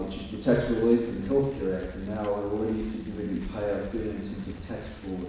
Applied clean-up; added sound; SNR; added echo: none; Bicycle; 13 dB; reverberation time 1.1 s.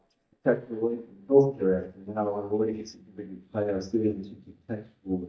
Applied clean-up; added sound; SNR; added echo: neural mask model DeepFilterNet 3.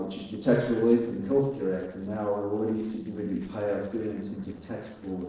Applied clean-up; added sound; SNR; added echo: neural separator model SepFormer DNS4.